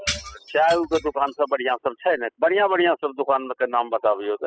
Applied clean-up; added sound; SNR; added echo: classical method spectral subtraction.